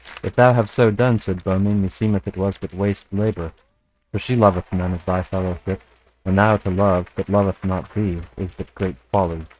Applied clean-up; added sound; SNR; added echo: neural mask model RNNoise.